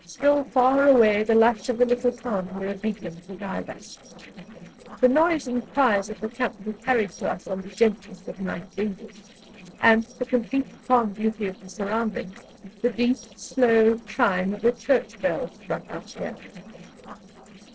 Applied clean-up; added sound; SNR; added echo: neural separator model SepFormer DNS4.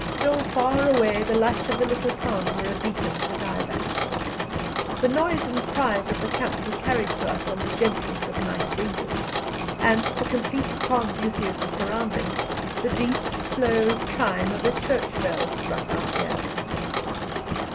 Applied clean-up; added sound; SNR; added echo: none; Mechanisms; 0 dB; none.